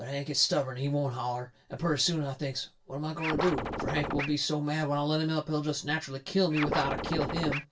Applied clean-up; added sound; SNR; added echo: none; Scratching (performance technique); 2 dB; reverberation time 0.2 s.